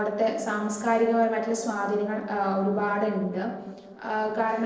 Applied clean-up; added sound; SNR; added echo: neural separator model SepFormer DNS4.